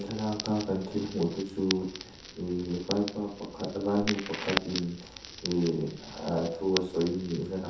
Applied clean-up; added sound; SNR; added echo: none; Crackle; 9 dB; reverberation time 0.5 s.